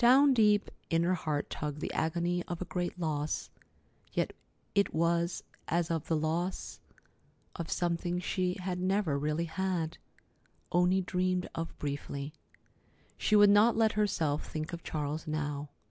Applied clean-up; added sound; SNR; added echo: none; none; none; none.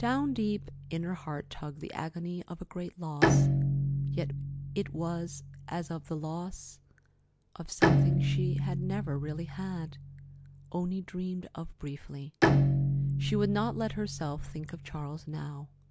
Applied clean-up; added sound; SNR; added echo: none; Bowed string instrument; -3 dB; none.